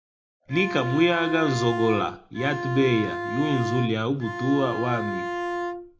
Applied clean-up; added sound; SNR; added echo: none; Bowed string instrument; 5 dB; reverberation time 0.3 s.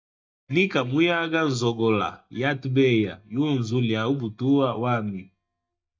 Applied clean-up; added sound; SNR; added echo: neural mask model DeepFilterNet 3.